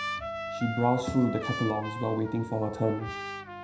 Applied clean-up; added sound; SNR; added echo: none; Trumpet; 8 dB; reverberation time 0.5 s.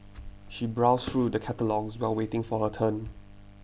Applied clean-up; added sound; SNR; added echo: none; none; none; none.